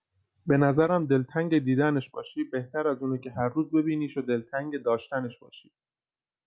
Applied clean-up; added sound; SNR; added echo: none; none; none; none.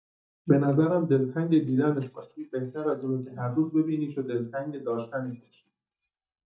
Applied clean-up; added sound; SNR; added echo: neural mask model DeepFilterNet 3.